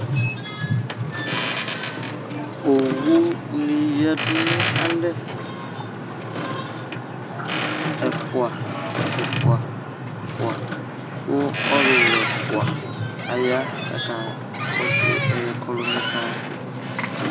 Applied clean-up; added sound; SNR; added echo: none; Boat, Water vehicle; -2 dB; none.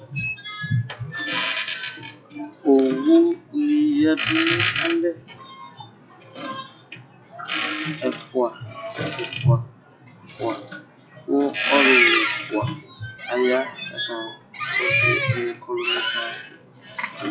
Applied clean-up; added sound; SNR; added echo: classical method log-MMSE.